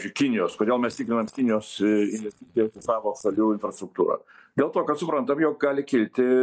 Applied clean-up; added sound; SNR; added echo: neural mask model DeepFilterNet 3.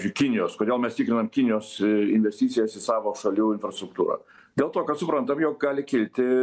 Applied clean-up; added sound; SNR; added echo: none; none; none; none.